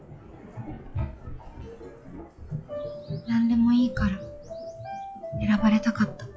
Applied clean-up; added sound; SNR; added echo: classical method log-MMSE.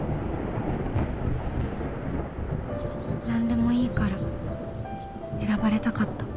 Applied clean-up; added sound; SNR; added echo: none; Thunder / Rain; 0 dB; none.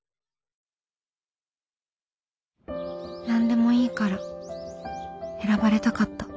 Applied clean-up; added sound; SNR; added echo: none; none; none; none.